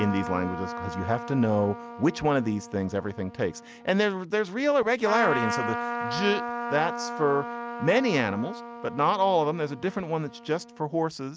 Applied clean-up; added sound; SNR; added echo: none; Trumpet; 8 dB; none.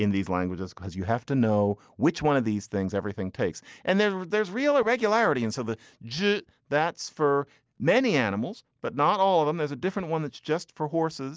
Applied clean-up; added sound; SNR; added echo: none; none; none; none.